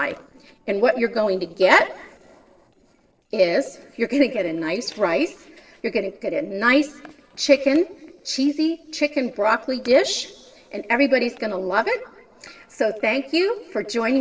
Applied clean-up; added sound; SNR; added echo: neural separator model SepFormer DNS4.